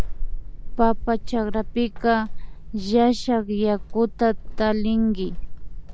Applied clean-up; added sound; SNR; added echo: none; Squeak / Walk, footsteps; 3 dB; none.